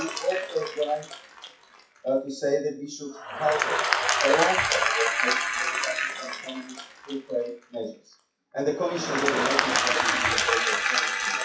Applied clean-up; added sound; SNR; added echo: classical method WPE with log-MMSE.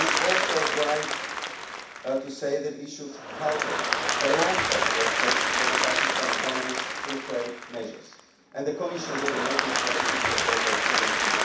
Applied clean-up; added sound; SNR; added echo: none; Applause / Crowd; -5 dB; reverberation time 0.7 s.